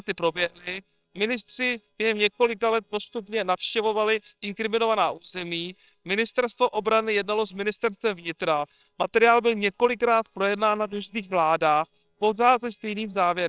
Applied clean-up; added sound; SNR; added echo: neural separator model SepFormer WHAMR!.